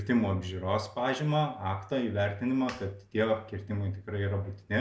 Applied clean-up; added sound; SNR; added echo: none; none; none; none.